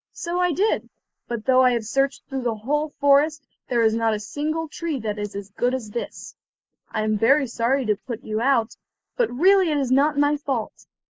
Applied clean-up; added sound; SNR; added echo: neural mask model Resemble Enhance denoiser.